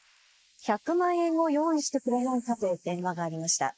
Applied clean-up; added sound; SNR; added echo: neural mask model Resemble Enhance denoiser.